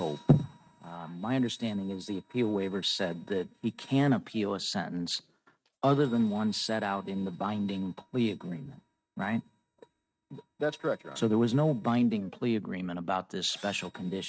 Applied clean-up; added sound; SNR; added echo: neural mask model RNNoise.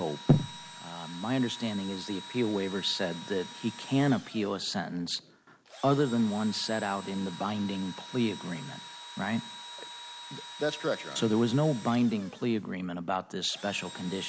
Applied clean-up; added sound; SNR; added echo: none; Engine / Drill; 15 dB; none.